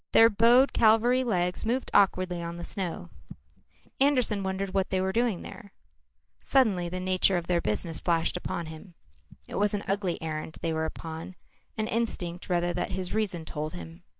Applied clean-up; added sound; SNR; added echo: neural mask model DeepFilterNet 3.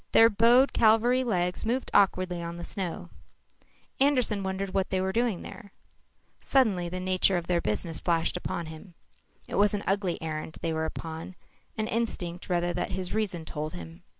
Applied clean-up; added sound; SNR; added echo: none; none; none; none.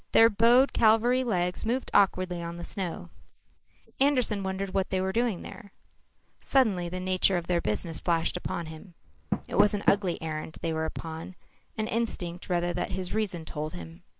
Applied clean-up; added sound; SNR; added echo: neural mask model Resemble Enhance denoiser.